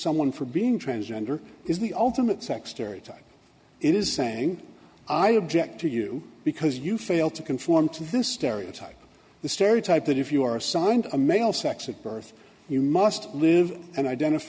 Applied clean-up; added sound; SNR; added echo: none; none; none; none.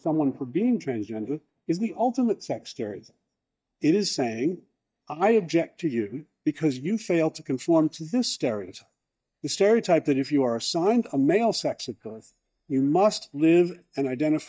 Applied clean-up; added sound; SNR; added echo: neural mask model DeepFilterNet 3.